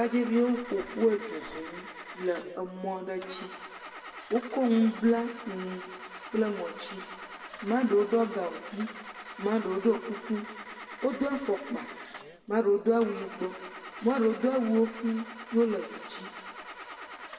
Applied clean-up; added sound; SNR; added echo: none; Engine starting / Car; 14 dB; reverberation time 1.4 s.